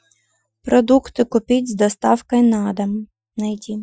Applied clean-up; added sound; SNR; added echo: classical method Wiener filter.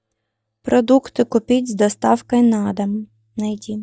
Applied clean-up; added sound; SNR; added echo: neural mask model DeepFilterNet 3.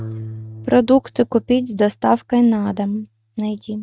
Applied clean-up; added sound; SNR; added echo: neural mask model RNNoise.